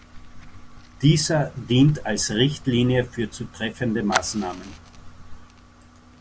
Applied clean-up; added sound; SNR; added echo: none; Fire; 15 dB; none.